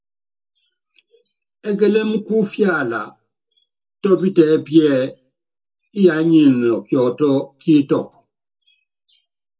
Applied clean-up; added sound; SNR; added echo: none; none; none; reverberation time 0.2 s.